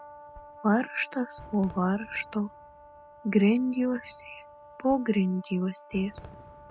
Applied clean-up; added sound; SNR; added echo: none; Brass instrument + Fireworks; 19 dB; none.